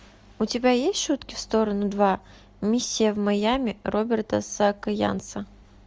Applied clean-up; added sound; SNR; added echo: none; none; none; none.